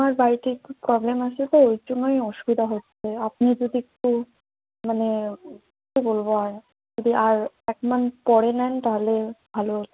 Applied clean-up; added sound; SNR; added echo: none; none; none; none.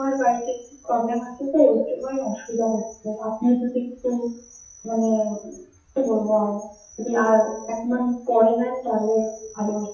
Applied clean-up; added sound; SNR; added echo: classical method WPE with log-MMSE.